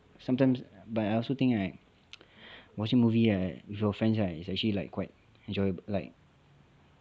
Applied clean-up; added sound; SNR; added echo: none; none; none; none.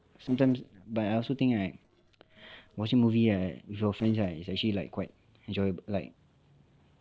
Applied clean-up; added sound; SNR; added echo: neural separator model SepFormer DNS4.